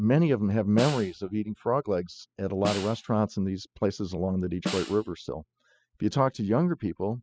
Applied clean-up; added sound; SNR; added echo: classical method spectral subtraction.